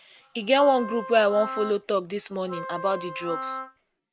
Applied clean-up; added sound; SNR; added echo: none; Wind instrument, woodwind instrument; 13 dB; none.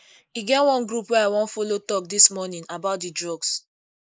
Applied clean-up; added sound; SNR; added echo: neural mask model Resemble Enhance denoiser.